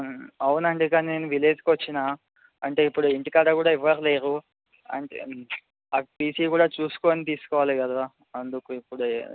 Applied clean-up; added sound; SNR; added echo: none; none; none; none.